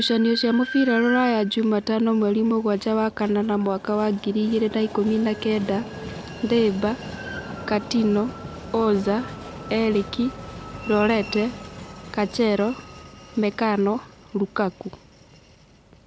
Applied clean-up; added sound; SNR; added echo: none; Train; 13 dB; none.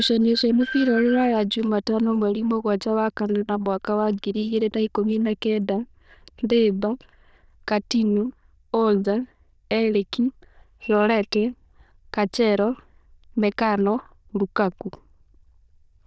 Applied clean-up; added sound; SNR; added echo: neural diffusion model UNIVERSE++.